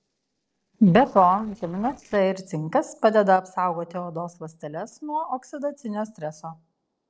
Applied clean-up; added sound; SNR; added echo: neural separator model SepFormer DNS4.